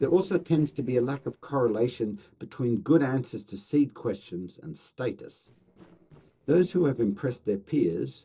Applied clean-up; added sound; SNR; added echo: neural separator model SepFormer DNS4.